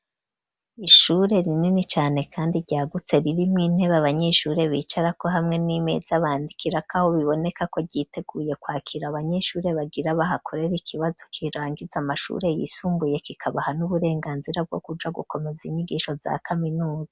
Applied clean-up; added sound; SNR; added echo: none; none; none; none.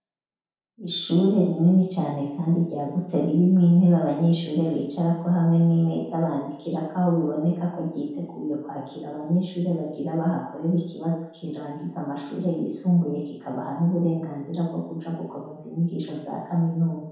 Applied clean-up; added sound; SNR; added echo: none; none; none; reverberation time 0.8 s.